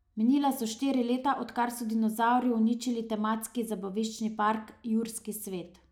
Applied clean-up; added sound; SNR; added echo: none; none; none; none.